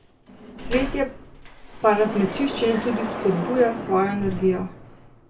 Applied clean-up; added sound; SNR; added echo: none; Sliding door; 8 dB; none.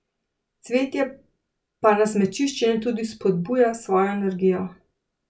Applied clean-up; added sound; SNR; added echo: none; none; none; none.